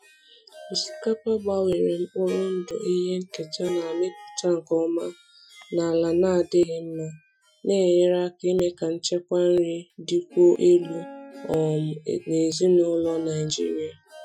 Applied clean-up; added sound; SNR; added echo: classical method Wiener filter.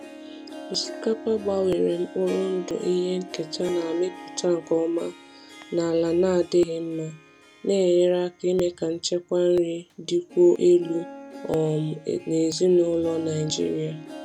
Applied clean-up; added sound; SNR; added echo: none; Harp; 17 dB; none.